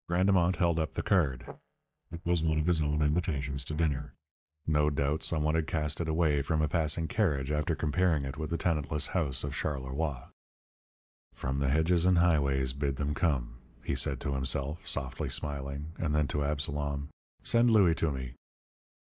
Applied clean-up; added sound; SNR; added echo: neural mask model DeepFilterNet 3.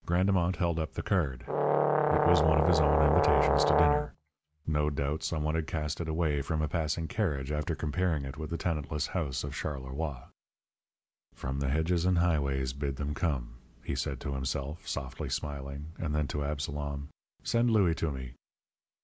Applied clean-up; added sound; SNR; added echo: none; Brass instrument; -3 dB; none.